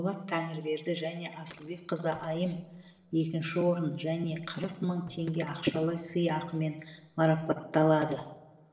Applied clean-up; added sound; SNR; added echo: neural separator model SepFormer DNS4.